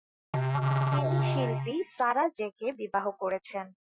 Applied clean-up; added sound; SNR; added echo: classical method Wiener filter.